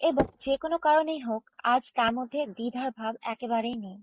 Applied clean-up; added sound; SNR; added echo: neural mask model RNNoise.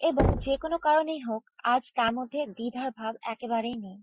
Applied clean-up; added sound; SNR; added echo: classical method Wiener filter.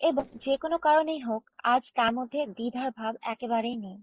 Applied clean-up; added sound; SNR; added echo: neural separator model SepFormer DNS4.